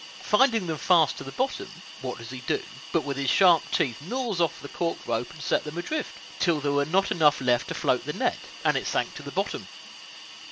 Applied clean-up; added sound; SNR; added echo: none; Hiss; 16 dB; none.